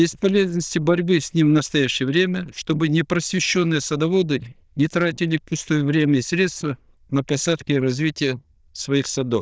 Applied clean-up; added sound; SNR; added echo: neural diffusion model UNIVERSE++.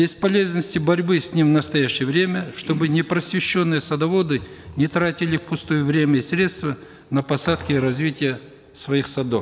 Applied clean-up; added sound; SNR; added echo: none; none; none; none.